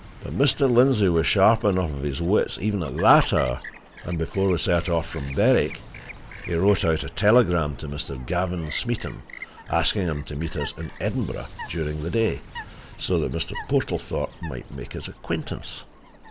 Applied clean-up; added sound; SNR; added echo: none; Chirp, tweet + Explosion; 17 dB; none.